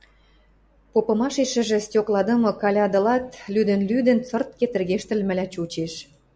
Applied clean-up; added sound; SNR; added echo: none; none; none; none.